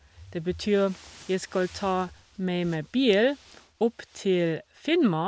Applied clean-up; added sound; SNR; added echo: none; none; none; none.